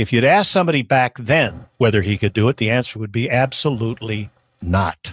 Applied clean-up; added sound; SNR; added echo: neural mask model RNNoise.